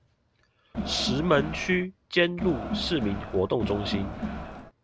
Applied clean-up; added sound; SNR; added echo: none; Crowd; 4 dB; none.